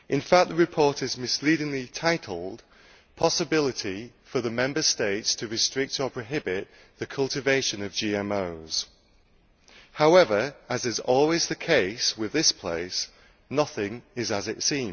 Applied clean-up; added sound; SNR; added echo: none; none; none; none.